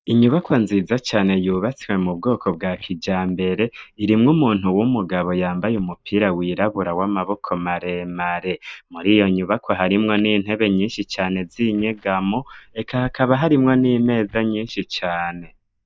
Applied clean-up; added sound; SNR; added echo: neural mask model DeepFilterNet 3.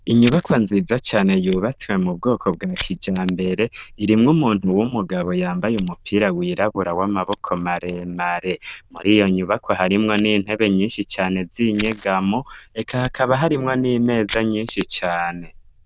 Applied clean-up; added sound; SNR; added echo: neural diffusion model UNIVERSE++.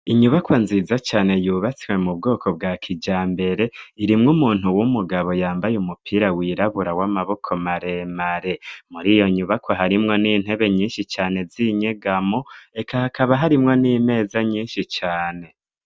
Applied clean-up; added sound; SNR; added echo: none; none; none; none.